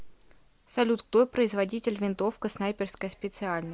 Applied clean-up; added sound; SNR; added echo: none; none; none; none.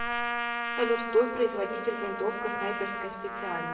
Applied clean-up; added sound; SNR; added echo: none; Trumpet; 3 dB; reverberation time 1.9 s.